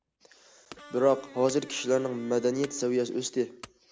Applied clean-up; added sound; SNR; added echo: none; Wood / Domestic sounds, home sounds + Electric guitar; 20 dB; none.